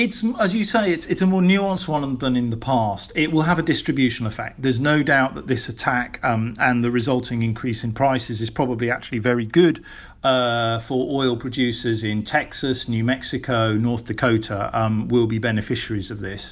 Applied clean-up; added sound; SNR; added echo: none; none; none; none.